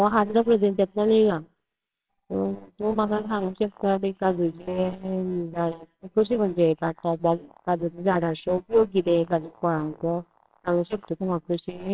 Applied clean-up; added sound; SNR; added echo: neural separator model SepFormer WHAMR!.